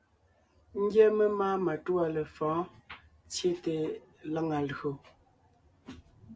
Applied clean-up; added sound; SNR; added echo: none; none; none; none.